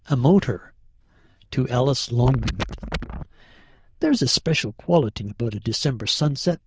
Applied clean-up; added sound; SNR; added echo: neural diffusion model UNIVERSE++.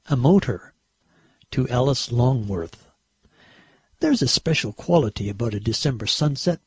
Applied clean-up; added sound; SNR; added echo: none; none; none; none.